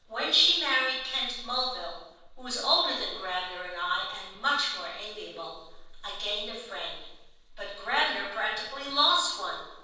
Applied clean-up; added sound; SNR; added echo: neural separator model SepFormer DNS4.